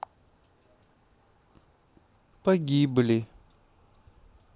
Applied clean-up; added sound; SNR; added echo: none; none; none; none.